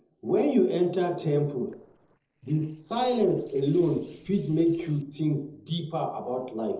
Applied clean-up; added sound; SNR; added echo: neural separator model SepFormer DNS4.